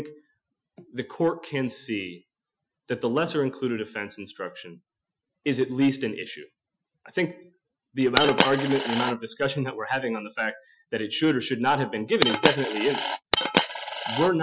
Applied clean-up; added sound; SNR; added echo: classical method Wiener filter.